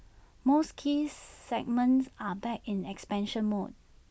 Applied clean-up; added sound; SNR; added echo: none; none; none; none.